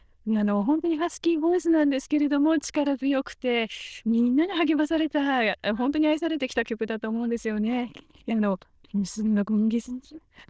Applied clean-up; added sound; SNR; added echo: neural diffusion model UNIVERSE++.